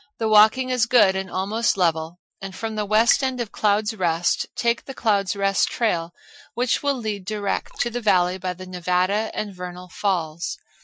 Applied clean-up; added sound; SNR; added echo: classical method Wiener filter.